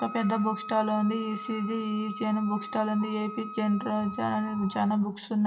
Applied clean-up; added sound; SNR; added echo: none; Wind instrument, woodwind instrument; 12 dB; reverberation time 0.5 s.